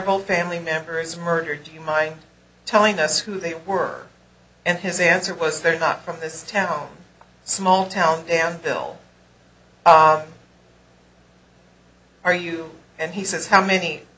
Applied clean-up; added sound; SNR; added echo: none; none; none; none.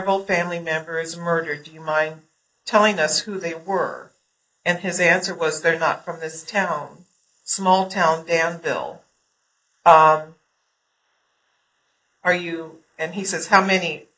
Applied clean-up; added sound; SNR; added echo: neural mask model Resemble Enhance denoiser.